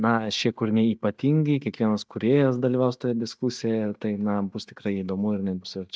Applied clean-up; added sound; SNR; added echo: neural mask model DeepFilterNet 3.